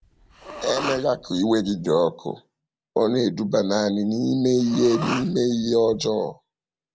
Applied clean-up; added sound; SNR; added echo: none; Respiratory sounds; 13 dB; none.